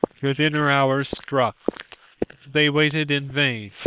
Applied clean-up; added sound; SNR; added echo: neural separator model SepFormer WHAM!.